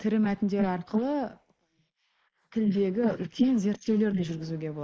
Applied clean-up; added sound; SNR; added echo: neural mask model Resemble Enhance denoiser.